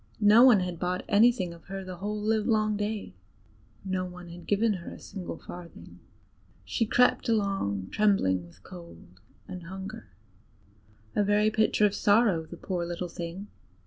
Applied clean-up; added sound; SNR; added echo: none; none; none; none.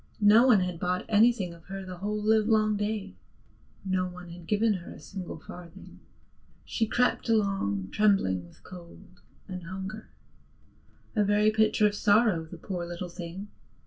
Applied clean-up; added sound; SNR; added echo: none; none; none; reverberation time 0.2 s.